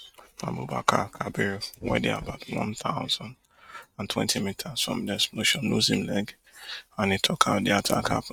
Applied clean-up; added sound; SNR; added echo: neural mask model RNNoise.